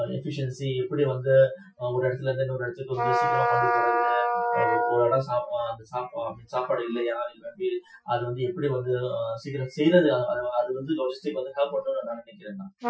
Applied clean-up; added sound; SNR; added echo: classical method Wiener filter.